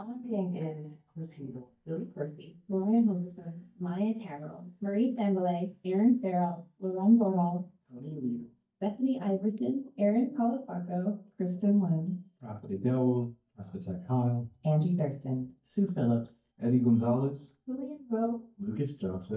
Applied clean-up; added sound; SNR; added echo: neural mask model DeepFilterNet 3.